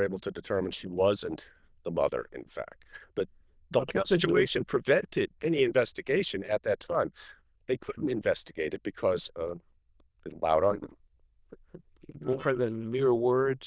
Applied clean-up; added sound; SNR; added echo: neural diffusion model UNIVERSE++.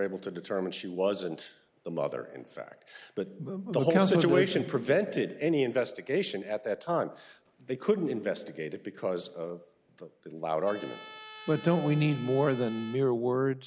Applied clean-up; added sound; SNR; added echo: none; Trumpet; 17 dB; none.